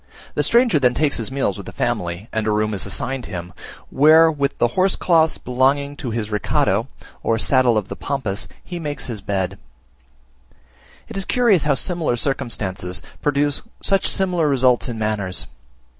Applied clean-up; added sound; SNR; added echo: none; none; none; none.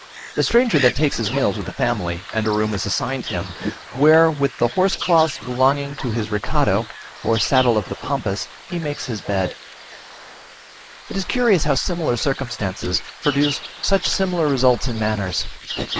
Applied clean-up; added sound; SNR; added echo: neural mask model Resemble Enhance denoiser.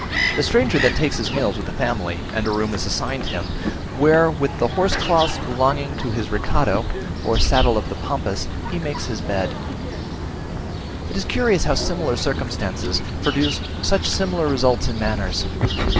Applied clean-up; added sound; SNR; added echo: none; Bird vocalization, bird call, bird song; 3 dB; none.